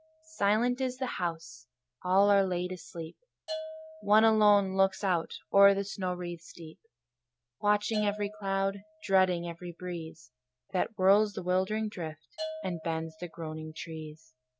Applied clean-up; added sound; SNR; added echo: none; Bell / Percussion; 17 dB; none.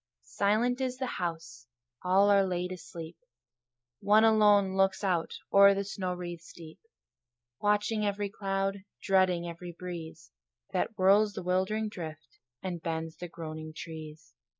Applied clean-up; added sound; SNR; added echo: neural mask model Resemble Enhance denoiser.